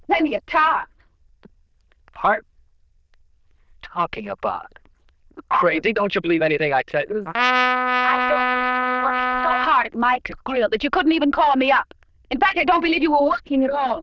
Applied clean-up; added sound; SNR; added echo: neural diffusion model UNIVERSE++.